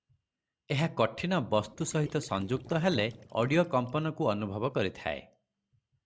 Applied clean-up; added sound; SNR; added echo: neural separator model SepFormer DNS4.